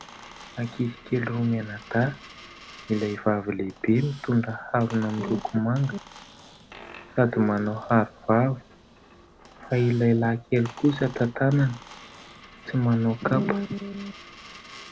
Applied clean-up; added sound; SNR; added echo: none; Coin (dropping) + Squeak; 20 dB; none.